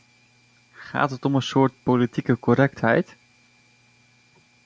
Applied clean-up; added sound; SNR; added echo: none; none; none; none.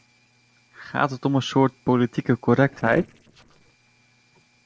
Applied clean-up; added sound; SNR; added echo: neural separator model SepFormer DNS4.